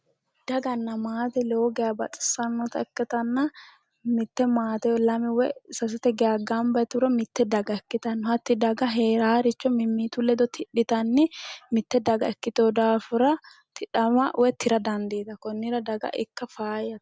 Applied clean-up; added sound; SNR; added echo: none; none; none; none.